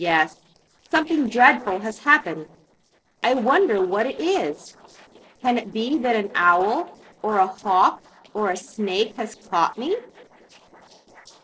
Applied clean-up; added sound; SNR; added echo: neural separator model SepFormer DNS4.